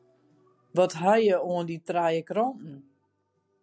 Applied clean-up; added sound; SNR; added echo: none; none; none; none.